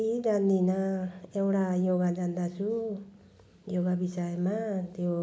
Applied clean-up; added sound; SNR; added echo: none; none; none; none.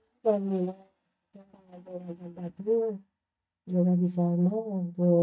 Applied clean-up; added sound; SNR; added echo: neural mask model DeepFilterNet 3.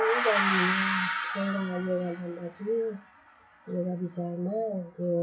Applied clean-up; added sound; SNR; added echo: classical method WPE with log-MMSE.